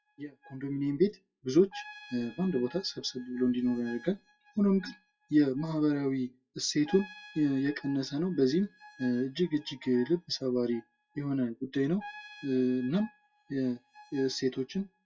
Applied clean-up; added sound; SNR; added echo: classical method WPE with log-MMSE.